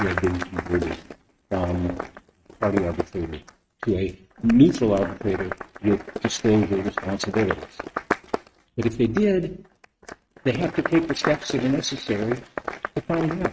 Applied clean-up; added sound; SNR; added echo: neural mask model RNNoise.